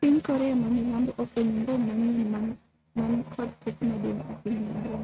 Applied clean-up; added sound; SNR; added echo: neural mask model RNNoise.